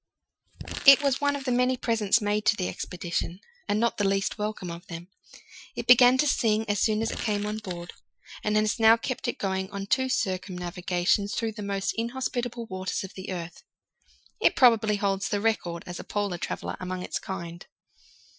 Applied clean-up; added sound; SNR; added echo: classical method Wiener filter.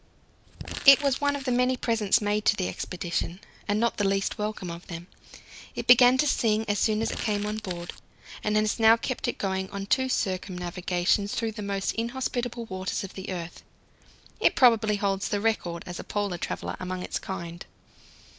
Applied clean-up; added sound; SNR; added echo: none; Crumpling, crinkling; 12 dB; none.